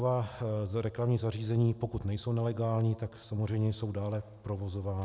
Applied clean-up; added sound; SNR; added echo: none; none; none; none.